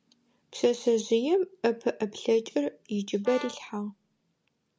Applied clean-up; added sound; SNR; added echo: none; Brass instrument; 15 dB; none.